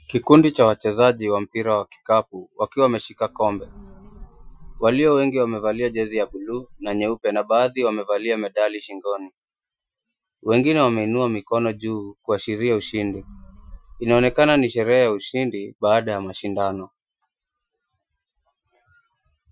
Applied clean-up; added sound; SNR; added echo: classical method Wiener filter.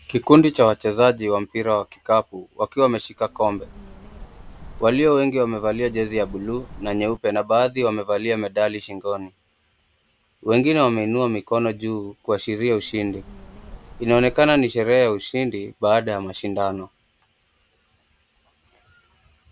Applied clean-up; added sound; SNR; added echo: none; Bird; 18 dB; none.